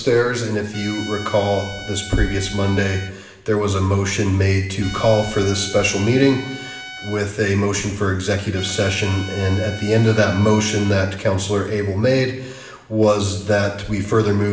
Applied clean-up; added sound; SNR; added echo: none; Trumpet; 15 dB; reverberation time 0.8 s.